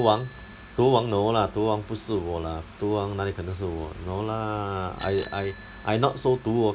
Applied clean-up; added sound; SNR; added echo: none; Bicycle bell; 11 dB; none.